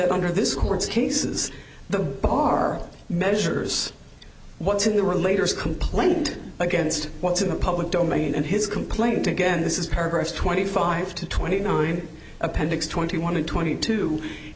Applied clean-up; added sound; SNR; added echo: none; none; none; none.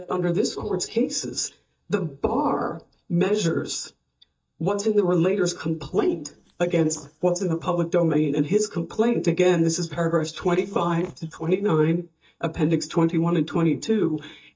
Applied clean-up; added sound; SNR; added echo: neural mask model DeepFilterNet 3.